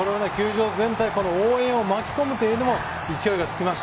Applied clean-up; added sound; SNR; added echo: none; none; none; none.